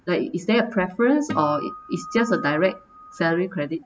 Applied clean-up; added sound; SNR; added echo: none; Acoustic guitar; 11 dB; none.